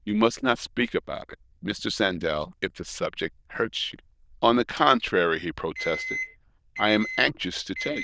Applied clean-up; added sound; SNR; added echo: neural diffusion model UNIVERSE++.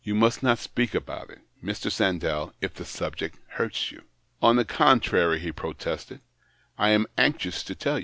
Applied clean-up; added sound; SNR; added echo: none; none; none; none.